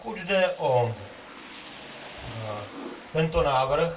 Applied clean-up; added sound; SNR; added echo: none; Rain; 16 dB; reverberation time 0.2 s.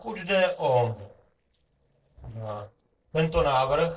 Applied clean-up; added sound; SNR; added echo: neural separator model SepFormer DNS4.